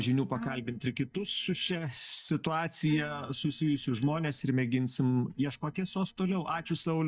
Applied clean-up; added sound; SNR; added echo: neural mask model DeepFilterNet 3.